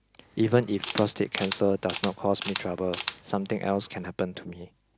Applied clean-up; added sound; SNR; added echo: none; Camera; 5 dB; none.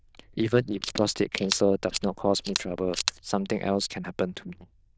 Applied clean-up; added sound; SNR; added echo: neural diffusion model UNIVERSE++.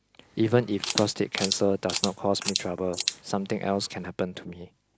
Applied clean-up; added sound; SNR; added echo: neural mask model Resemble Enhance denoiser.